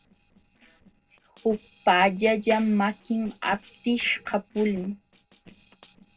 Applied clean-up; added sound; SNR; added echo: neural separator model SepFormer DNS4.